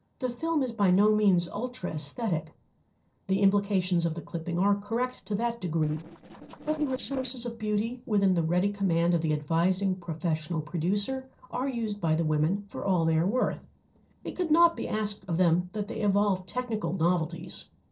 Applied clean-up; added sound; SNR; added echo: neural separator model SepFormer DNS4.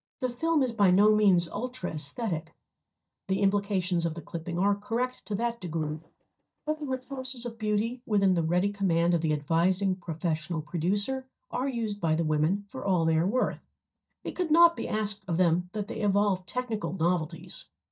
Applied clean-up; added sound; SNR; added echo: neural mask model DeepFilterNet 3.